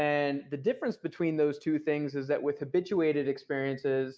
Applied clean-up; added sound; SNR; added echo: none; none; none; none.